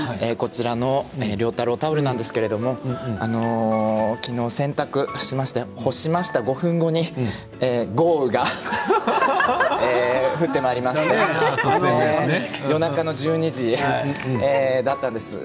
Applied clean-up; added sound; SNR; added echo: none; none; none; none.